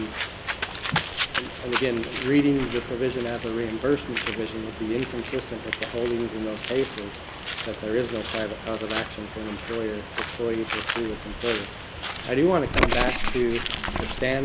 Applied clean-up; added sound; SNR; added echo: none; Bird; 3 dB; none.